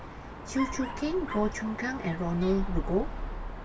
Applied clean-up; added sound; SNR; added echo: none; Dog; 4 dB; reverberation time 0.2 s.